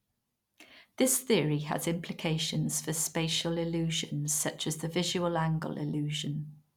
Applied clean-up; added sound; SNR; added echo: none; none; none; none.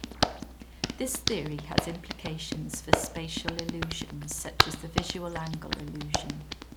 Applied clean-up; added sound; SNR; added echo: none; Hands; -5 dB; none.